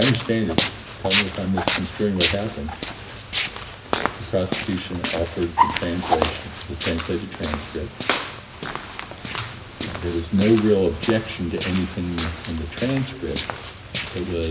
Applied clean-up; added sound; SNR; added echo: none; Walk, footsteps; 3 dB; reverberation time 0.4 s.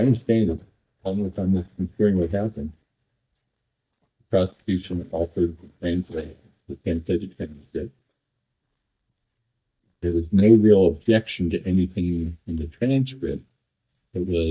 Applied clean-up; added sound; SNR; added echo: neural mask model DeepFilterNet 3.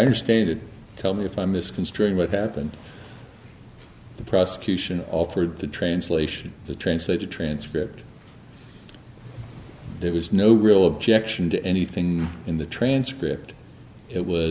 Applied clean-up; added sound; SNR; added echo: none; none; none; none.